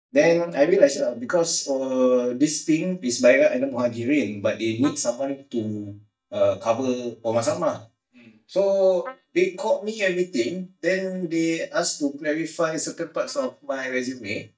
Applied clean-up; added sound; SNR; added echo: neural mask model DeepFilterNet 3.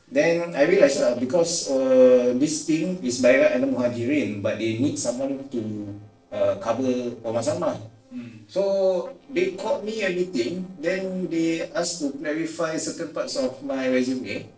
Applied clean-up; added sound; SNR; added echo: neural separator model SepFormer DNS4.